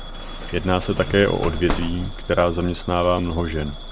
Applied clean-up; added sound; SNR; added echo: none; Bus / Alarm; 7 dB; none.